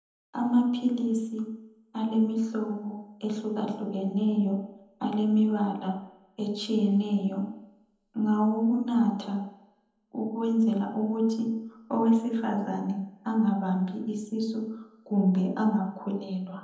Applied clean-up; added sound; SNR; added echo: none; none; none; reverberation time 0.8 s.